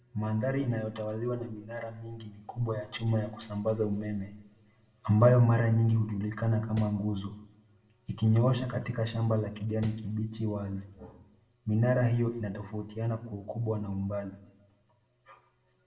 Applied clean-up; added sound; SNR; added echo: none; Tap; 16 dB; reverberation time 0.6 s.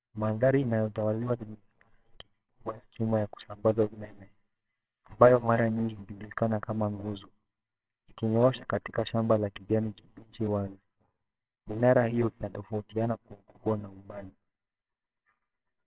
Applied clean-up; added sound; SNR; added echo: neural separator model SepFormer WHAMR!.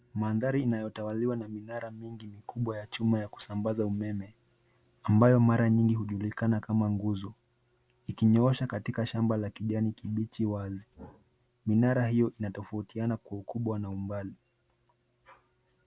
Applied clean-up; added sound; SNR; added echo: none; none; none; none.